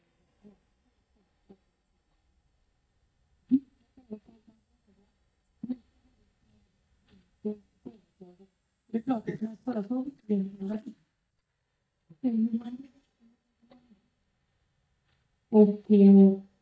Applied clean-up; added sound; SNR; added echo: neural mask model DeepFilterNet 3.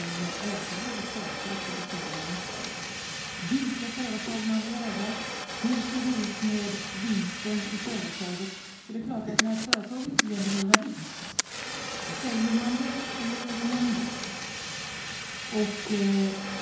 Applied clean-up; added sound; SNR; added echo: none; Fire; 2 dB; reverberation time 0.6 s.